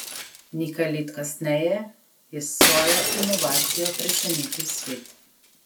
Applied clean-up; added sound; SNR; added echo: none; Shatter; -2 dB; none.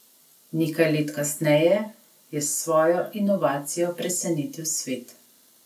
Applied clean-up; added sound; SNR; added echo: none; none; none; none.